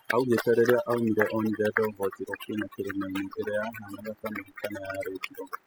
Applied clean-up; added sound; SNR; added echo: classical method spectral subtraction.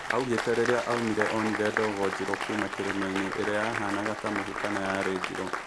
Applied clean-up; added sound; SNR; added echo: none; Applause; 3 dB; none.